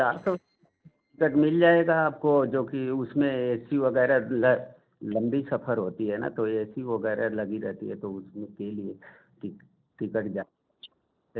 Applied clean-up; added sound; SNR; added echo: neural separator model SepFormer DNS4.